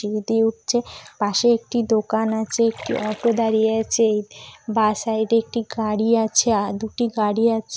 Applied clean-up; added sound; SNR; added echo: none; Splash, splatter; 19 dB; none.